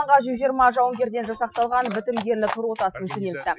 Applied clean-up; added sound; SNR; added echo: classical method Wiener filter.